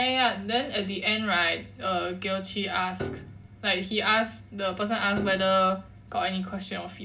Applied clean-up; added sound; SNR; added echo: none; Piano; 13 dB; reverberation time 0.4 s.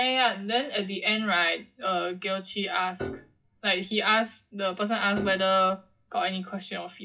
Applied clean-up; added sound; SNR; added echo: classical method WPE with log-MMSE.